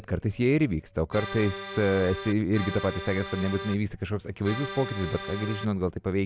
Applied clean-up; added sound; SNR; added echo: none; Accordion; 9 dB; none.